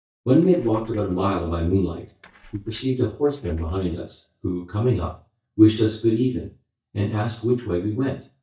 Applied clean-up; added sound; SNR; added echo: neural mask model DeepFilterNet 3.